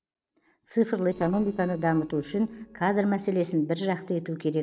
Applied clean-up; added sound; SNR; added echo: neural separator model SepFormer DNS4.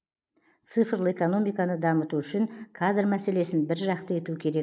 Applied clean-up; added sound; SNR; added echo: neural mask model Resemble Enhance denoiser.